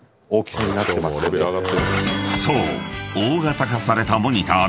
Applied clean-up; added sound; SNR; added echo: none; Zipper (clothing); 9 dB; none.